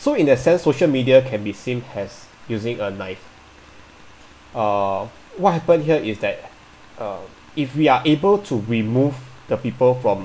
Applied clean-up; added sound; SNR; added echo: none; none; none; none.